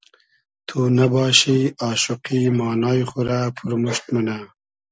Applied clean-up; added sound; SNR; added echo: none; none; none; none.